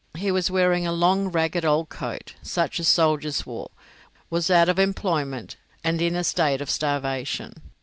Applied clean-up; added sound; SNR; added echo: none; none; none; none.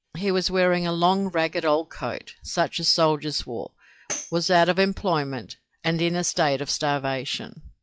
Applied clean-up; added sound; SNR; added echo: classical method log-MMSE.